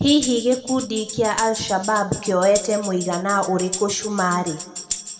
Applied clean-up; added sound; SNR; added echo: none; Tambourine; 10 dB; reverberation time 1.5 s.